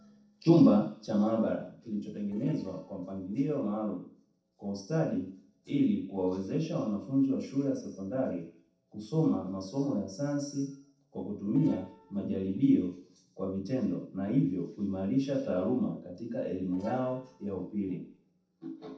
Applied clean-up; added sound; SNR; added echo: neural separator model SepFormer DNS4.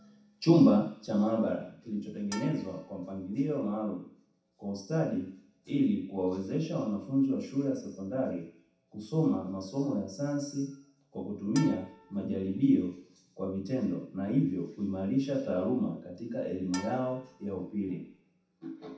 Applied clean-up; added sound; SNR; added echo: none; Bowed string instrument; 17 dB; reverberation time 0.7 s.